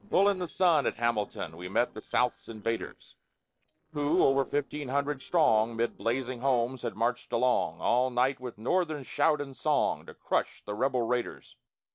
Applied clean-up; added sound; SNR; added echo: neural separator model SepFormer DNS4.